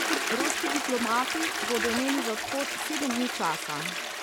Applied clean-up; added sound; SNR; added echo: none; Toilet flush; -1 dB; none.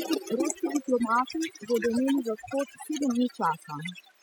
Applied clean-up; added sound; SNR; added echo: classical method spectral subtraction.